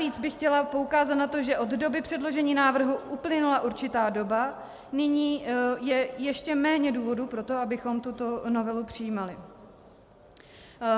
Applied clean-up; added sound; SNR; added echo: none; none; none; none.